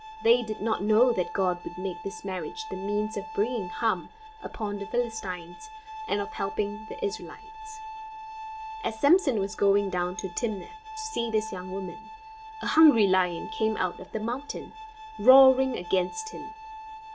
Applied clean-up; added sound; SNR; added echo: none; Bowed string instrument; 13 dB; reverberation time 0.2 s.